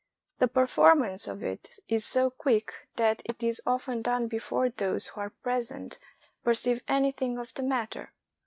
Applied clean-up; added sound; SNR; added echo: neural mask model RNNoise.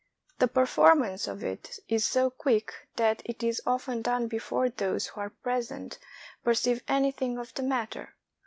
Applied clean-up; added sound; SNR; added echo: none; none; none; none.